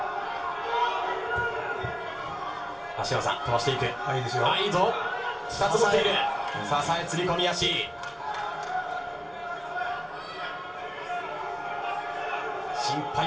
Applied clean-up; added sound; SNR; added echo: none; Wind instrument, woodwind instrument; 13 dB; reverberation time 0.3 s.